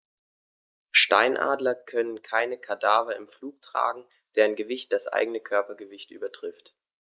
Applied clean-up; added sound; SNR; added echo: neural mask model Resemble Enhance denoiser.